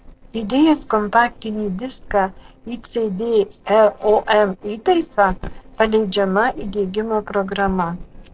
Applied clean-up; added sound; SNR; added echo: neural separator model SepFormer DNS4.